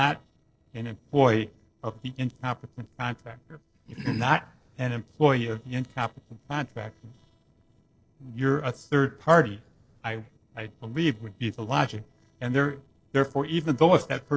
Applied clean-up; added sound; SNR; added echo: neural separator model SepFormer DNS4.